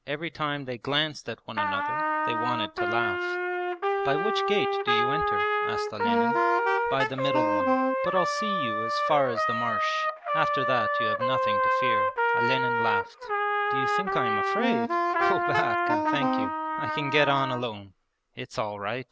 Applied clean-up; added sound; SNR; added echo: none; Wind instrument, woodwind instrument + Trumpet; -5 dB; none.